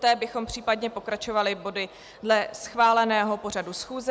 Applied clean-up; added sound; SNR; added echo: none; none; none; none.